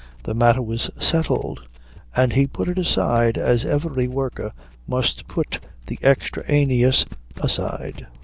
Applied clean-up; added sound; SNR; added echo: none; Domestic sounds, home sounds; 18 dB; none.